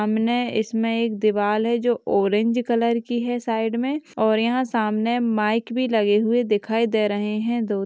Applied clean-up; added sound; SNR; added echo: none; none; none; none.